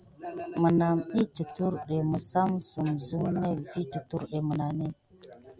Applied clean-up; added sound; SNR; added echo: none; none; none; none.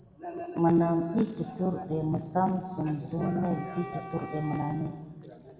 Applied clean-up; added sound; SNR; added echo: none; Wind instrument, woodwind instrument; 14 dB; reverberation time 1.9 s.